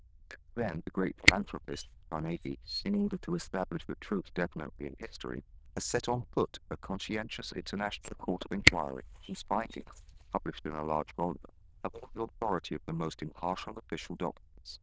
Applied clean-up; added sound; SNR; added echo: neural diffusion model UNIVERSE++.